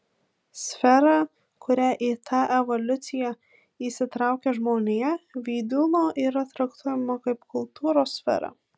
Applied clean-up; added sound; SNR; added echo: none; none; none; none.